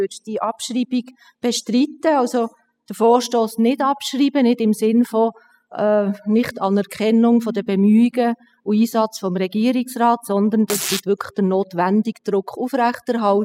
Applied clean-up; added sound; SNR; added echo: classical method spectral subtraction.